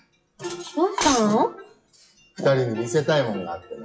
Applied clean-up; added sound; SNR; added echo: classical method WPE with log-MMSE.